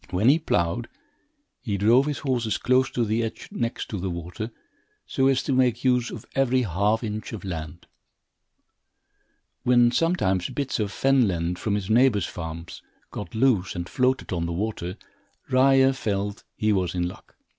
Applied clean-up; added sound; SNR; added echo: none; none; none; none.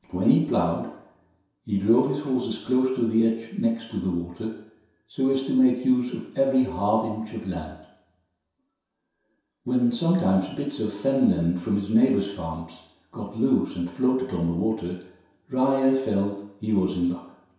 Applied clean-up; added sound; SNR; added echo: none; none; none; reverberation time 0.7 s.